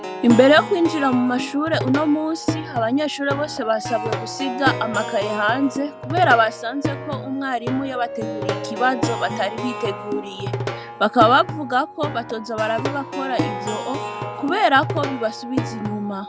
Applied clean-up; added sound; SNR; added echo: none; Plucked string instrument; 6 dB; none.